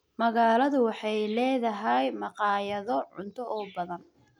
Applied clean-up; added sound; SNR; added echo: none; none; none; none.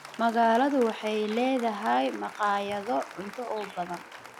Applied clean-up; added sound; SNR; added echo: none; Applause; 16 dB; none.